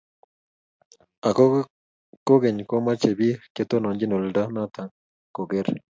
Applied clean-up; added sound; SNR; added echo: none; none; none; none.